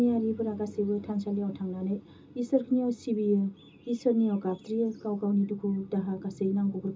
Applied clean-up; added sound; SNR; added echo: none; none; none; reverberation time 0.2 s.